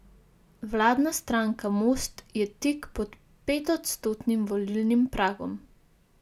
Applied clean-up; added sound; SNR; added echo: none; none; none; none.